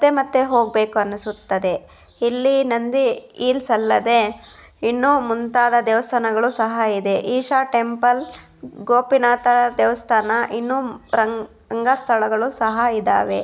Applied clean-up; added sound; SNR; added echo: none; none; none; none.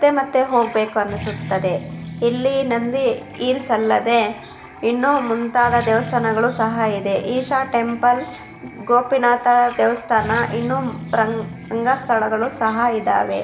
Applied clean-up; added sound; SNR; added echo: none; Guitar; 14 dB; reverberation time 0.6 s.